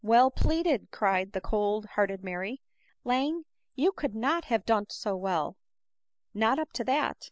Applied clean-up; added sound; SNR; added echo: none; none; none; none.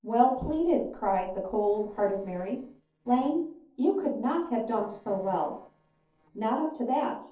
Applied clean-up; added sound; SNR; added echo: neural separator model SepFormer DNS4.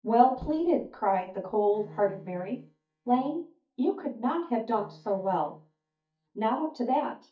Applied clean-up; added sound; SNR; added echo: neural mask model DeepFilterNet 3.